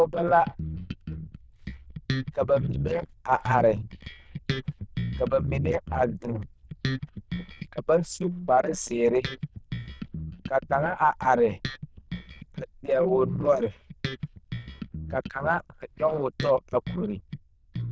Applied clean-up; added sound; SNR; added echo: neural diffusion model UNIVERSE++.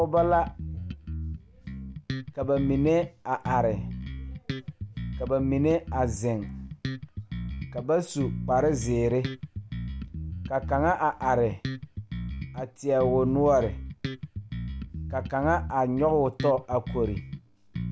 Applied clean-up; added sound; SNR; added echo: none; Bass guitar; 7 dB; none.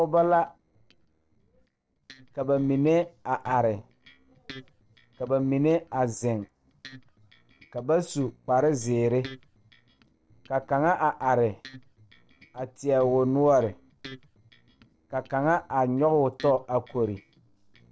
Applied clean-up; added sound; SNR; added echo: neural separator model SepFormer DNS4.